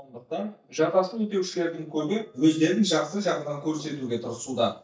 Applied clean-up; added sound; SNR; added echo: neural mask model DeepFilterNet 3.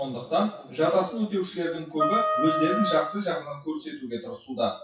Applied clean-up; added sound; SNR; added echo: classical method WPE with log-MMSE.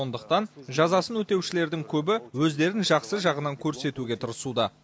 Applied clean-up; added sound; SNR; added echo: none; none; none; none.